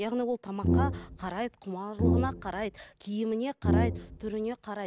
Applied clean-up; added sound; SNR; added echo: none; Brass instrument; -4 dB; none.